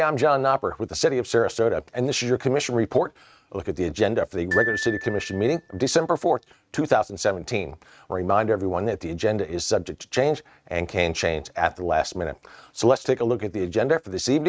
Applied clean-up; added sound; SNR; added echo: neural mask model RNNoise.